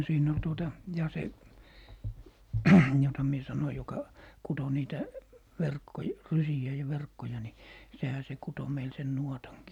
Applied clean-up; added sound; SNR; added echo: none; none; none; none.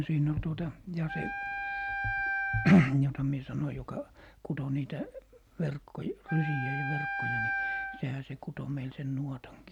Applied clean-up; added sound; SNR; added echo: none; Wind instrument, woodwind instrument; 3 dB; none.